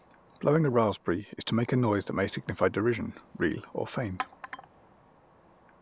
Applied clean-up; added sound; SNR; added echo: none; Chink, clink; 19 dB; none.